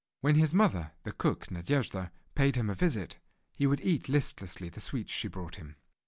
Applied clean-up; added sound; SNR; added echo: none; none; none; none.